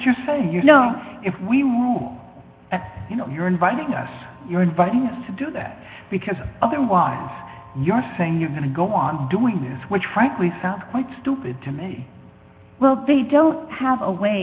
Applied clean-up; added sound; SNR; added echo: none; none; none; none.